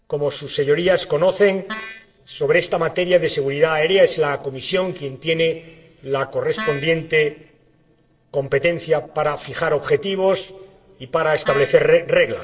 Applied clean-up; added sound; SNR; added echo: neural separator model SepFormer DNS4.